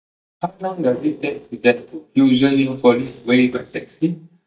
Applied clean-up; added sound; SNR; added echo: neural mask model DeepFilterNet 3.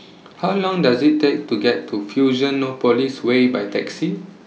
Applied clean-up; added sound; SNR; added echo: none; none; none; none.